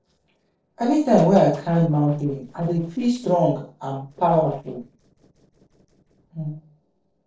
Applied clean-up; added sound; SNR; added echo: neural separator model SepFormer DNS4.